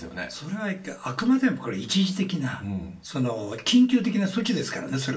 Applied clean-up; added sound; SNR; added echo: none; none; none; reverberation time 0.3 s.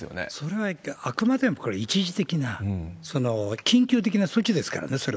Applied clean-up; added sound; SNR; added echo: none; none; none; none.